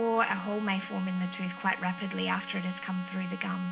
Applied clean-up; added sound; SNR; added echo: none; Trumpet; 13 dB; reverberation time 3.0 s.